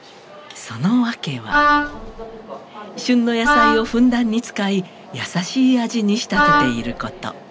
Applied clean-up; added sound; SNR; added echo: none; Wind instrument, woodwind instrument; -2 dB; none.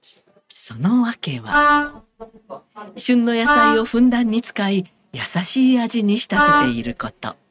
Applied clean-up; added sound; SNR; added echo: neural mask model RNNoise.